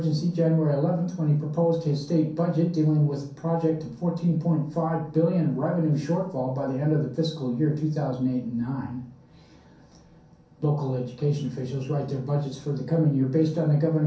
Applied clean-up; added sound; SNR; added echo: none; none; none; reverberation time 0.6 s.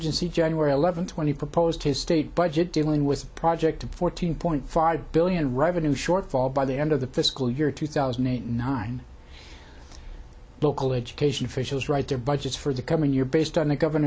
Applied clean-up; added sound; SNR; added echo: none; none; none; none.